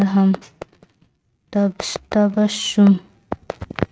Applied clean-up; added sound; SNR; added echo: neural mask model RNNoise.